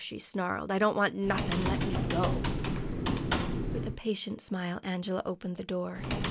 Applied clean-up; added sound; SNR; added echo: none; Typing; 0 dB; none.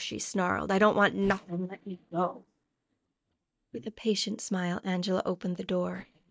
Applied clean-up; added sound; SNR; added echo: neural mask model DeepFilterNet 3.